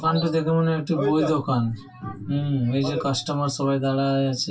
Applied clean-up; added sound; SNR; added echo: none; none; none; reverberation time 0.1 s.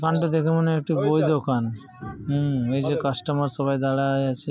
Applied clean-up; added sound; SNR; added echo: none; none; none; none.